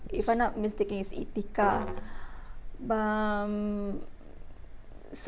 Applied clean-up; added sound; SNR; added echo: none; Musical instrument; 13 dB; none.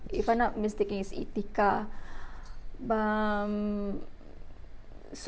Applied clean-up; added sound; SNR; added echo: none; none; none; none.